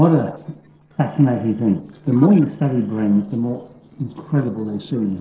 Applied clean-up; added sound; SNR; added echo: neural separator model SepFormer DNS4.